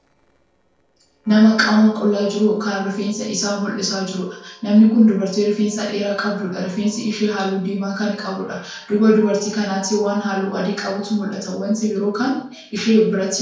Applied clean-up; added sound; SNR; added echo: neural separator model SepFormer DNS4.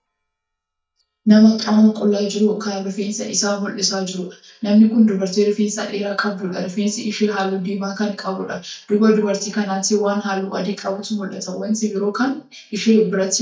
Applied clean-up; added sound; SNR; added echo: neural mask model DeepFilterNet 3.